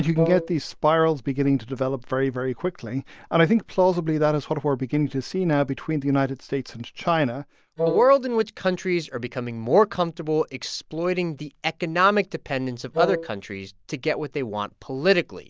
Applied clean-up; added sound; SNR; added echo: none; Wind instrument, woodwind instrument; 5 dB; none.